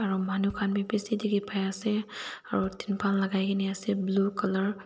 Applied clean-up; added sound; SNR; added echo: neural separator model SepFormer DNS4.